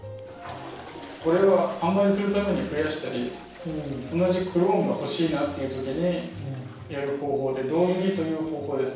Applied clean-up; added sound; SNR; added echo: none; Toilet flush; 19 dB; reverberation time 0.7 s.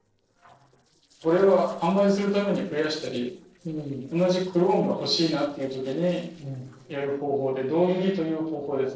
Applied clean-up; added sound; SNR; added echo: neural separator model SepFormer DNS4.